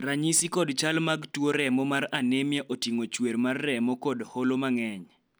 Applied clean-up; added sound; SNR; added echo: none; none; none; none.